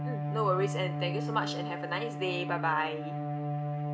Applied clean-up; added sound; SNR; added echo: none; Bowed string instrument; 0 dB; none.